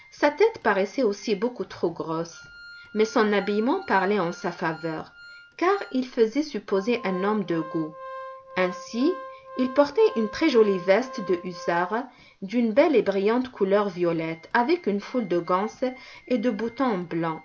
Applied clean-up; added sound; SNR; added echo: none; Organ; 18 dB; none.